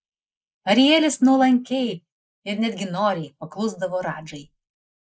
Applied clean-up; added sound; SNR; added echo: neural mask model Resemble Enhance denoiser.